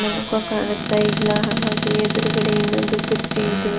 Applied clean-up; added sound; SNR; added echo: none; Squeak / Cupboard open or close; 1 dB; none.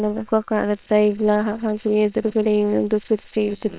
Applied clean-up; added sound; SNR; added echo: neural separator model SepFormer WHAM!.